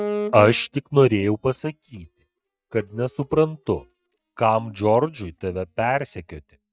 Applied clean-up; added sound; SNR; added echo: neural mask model DeepFilterNet 3.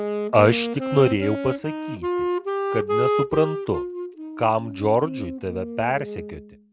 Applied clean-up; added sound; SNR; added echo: none; Wind instrument, woodwind instrument; 4 dB; none.